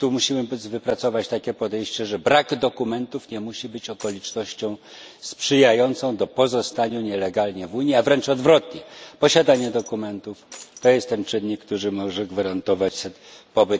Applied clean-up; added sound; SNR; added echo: none; Shatter; 19 dB; none.